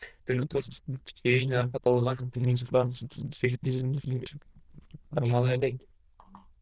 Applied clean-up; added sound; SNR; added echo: neural diffusion model UNIVERSE++.